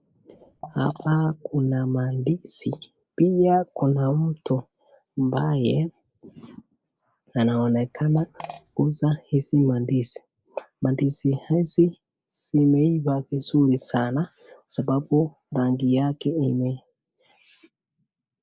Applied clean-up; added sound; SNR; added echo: neural mask model Resemble Enhance denoiser.